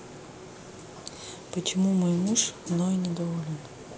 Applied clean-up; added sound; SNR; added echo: none; none; none; none.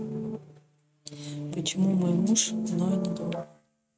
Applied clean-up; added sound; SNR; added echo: neural mask model RNNoise.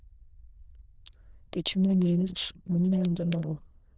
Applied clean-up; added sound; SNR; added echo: neural diffusion model UNIVERSE++.